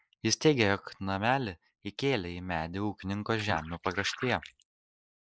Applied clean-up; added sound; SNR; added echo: neural mask model Resemble Enhance denoiser.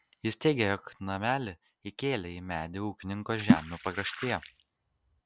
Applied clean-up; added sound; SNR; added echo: none; Water / Splash, splatter; -2 dB; none.